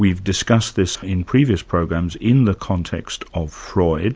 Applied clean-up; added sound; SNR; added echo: none; none; none; none.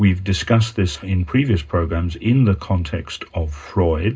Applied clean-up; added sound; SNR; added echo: none; none; none; reverberation time 0.2 s.